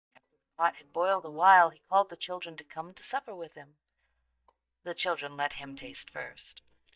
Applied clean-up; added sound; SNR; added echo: neural mask model DeepFilterNet 3.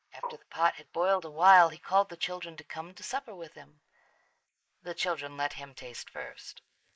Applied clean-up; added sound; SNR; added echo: neural mask model Resemble Enhance denoiser.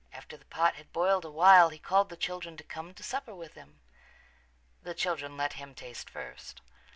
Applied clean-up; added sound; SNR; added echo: none; none; none; none.